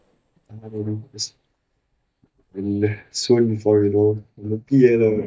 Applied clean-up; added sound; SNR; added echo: neural mask model DeepFilterNet 3.